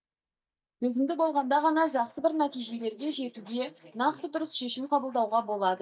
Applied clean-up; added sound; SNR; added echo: neural mask model DeepFilterNet 3.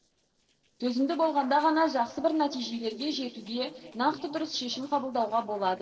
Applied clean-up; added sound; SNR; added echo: neural separator model SepFormer DNS4.